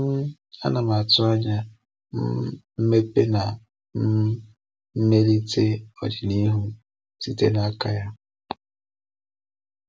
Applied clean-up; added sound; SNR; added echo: none; none; none; none.